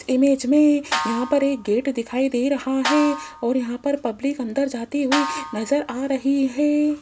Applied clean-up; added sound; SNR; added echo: none; Snare drum; 10 dB; none.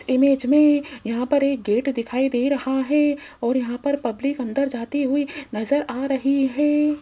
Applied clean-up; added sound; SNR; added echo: none; none; none; none.